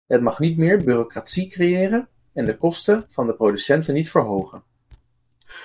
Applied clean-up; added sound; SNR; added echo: neural mask model DeepFilterNet 3.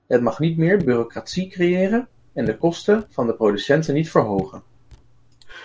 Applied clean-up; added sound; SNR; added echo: none; Raindrop / Drip; 18 dB; none.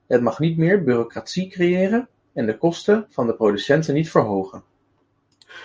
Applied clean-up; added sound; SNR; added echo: none; none; none; none.